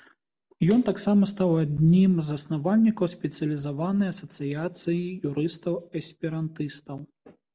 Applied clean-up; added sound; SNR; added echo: none; none; none; none.